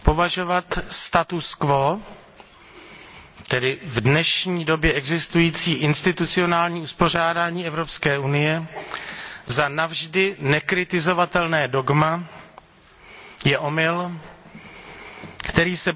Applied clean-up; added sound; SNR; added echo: none; none; none; none.